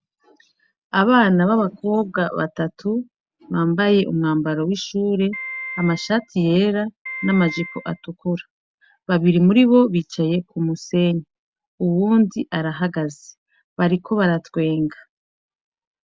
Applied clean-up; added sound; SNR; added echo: none; Piano; 11 dB; none.